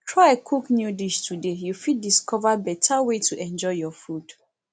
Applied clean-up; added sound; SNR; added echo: none; none; none; none.